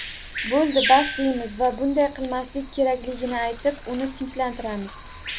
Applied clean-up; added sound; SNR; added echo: none; Bird vocalization, bird call, bird song; 4 dB; none.